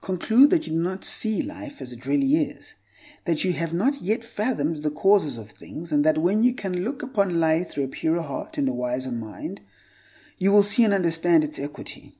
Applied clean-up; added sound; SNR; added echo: none; none; none; none.